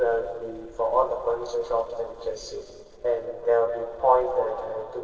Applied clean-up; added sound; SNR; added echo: neural separator model SepFormer DNS4.